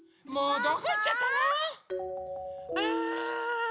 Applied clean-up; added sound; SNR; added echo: none; none; none; none.